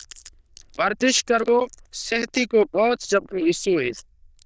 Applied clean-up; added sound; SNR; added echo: neural diffusion model UNIVERSE++.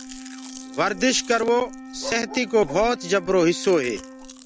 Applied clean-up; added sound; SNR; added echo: none; Chewing, mastication + Wind instrument, woodwind instrument; 15 dB; none.